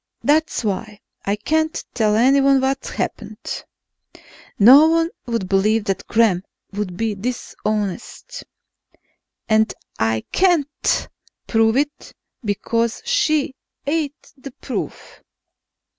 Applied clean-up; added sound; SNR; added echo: none; none; none; none.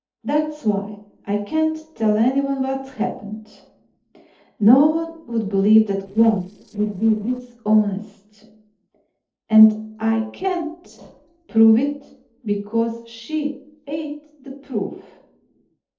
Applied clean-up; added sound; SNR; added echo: neural separator model SepFormer DNS4.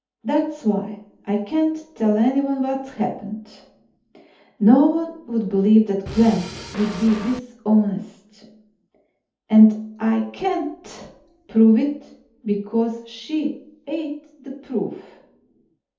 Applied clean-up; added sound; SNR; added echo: none; Drum kit; 12 dB; reverberation time 0.6 s.